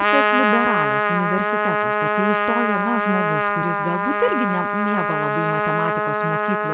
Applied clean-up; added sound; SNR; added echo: none; Trumpet; -5 dB; none.